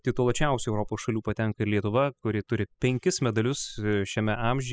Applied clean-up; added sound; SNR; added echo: classical method spectral subtraction.